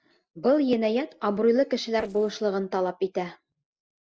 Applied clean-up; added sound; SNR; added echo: neural separator model SepFormer DNS4.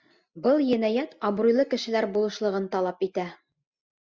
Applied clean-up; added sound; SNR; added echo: none; none; none; none.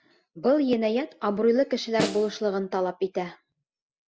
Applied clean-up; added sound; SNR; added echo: none; Snare drum; 11 dB; none.